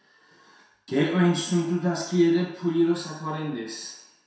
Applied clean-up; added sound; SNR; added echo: none; none; none; reverberation time 0.7 s.